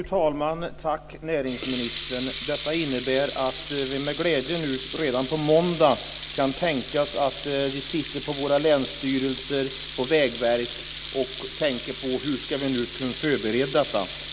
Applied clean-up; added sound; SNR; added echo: none; Sink (filling or washing) / Water tap, faucet; 4 dB; none.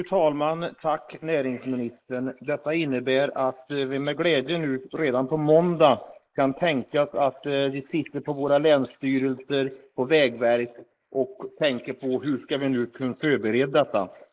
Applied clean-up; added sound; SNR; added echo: neural mask model Resemble Enhance denoiser.